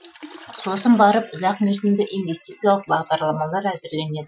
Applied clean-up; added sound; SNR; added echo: classical method Wiener filter.